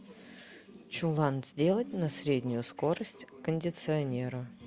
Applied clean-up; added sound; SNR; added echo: none; none; none; none.